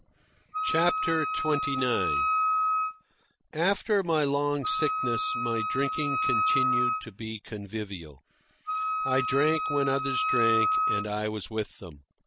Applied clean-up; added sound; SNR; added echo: none; Wind instrument, woodwind instrument; -2 dB; none.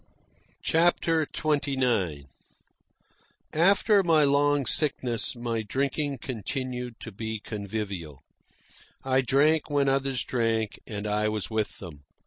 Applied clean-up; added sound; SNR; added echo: none; none; none; none.